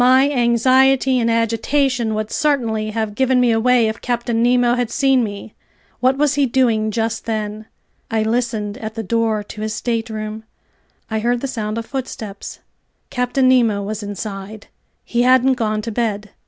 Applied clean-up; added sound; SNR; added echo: none; none; none; none.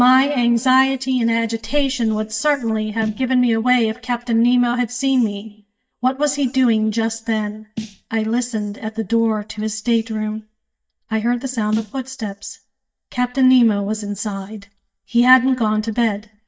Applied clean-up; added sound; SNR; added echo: neural mask model DeepFilterNet 3.